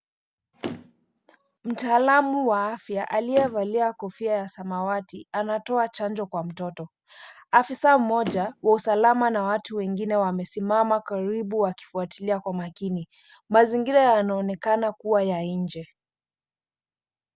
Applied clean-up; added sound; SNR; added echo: none; Motor vehicle (road); 14 dB; none.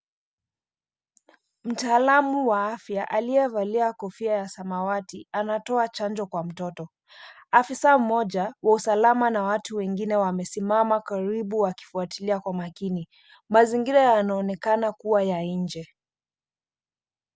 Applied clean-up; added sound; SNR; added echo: none; none; none; none.